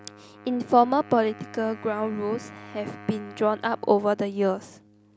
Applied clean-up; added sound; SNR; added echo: none; Wind instrument, woodwind instrument; 20 dB; none.